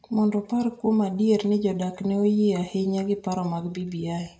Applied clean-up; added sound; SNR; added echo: none; none; none; reverberation time 0.5 s.